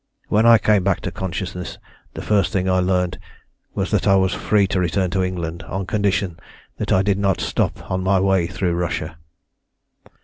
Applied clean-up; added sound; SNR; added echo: none; none; none; none.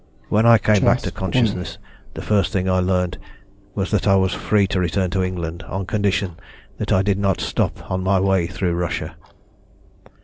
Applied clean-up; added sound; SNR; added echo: none; Clock; 11 dB; none.